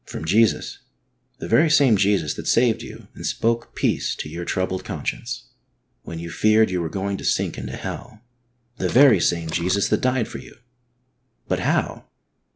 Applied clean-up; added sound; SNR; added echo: none; Walk, footsteps; 15 dB; none.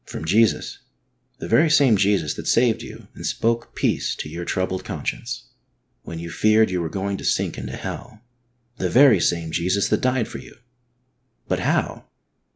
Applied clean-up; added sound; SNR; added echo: none; none; none; none.